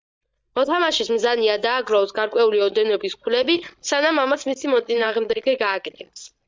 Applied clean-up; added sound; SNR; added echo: neural mask model DeepFilterNet 3.